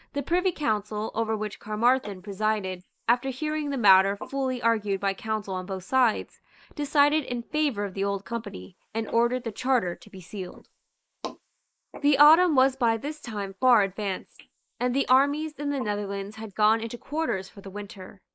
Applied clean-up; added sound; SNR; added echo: neural mask model Resemble Enhance denoiser.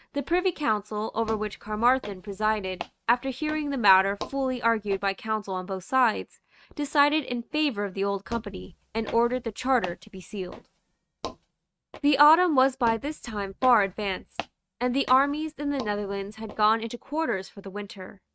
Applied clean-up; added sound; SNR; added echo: neural mask model RNNoise.